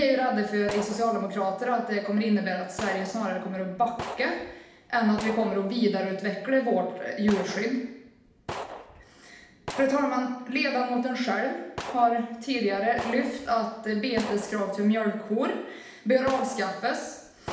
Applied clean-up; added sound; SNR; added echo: none; Gunshot, gunfire; 14 dB; reverberation time 0.8 s.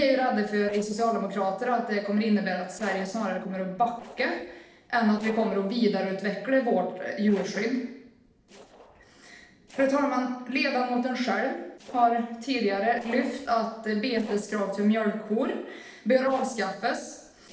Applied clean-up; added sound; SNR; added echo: neural separator model SepFormer DNS4.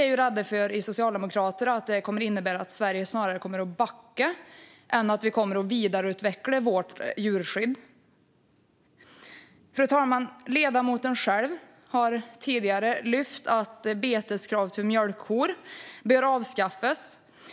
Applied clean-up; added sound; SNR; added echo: none; none; none; none.